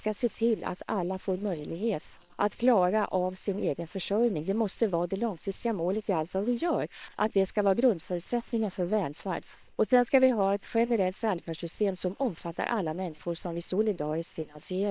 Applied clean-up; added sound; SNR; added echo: neural separator model SepFormer WHAM!.